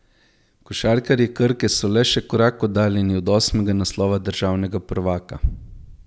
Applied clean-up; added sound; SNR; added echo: none; none; none; none.